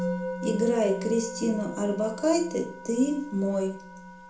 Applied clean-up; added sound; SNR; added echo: none; Musical instrument; 8 dB; reverberation time 0.4 s.